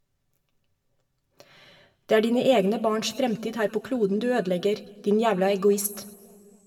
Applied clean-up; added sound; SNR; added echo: none; none; none; reverberation time 1.3 s.